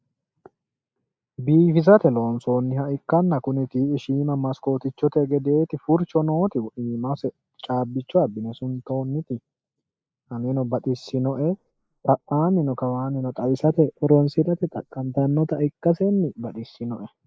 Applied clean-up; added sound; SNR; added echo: neural mask model Resemble Enhance denoiser.